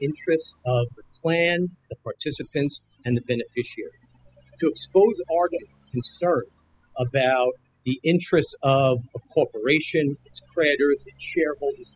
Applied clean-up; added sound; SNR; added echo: classical method spectral subtraction.